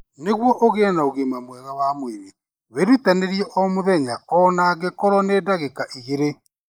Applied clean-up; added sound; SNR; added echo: neural mask model Resemble Enhance denoiser.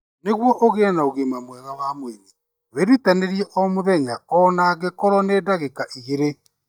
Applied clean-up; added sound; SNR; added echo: neural mask model DeepFilterNet 3.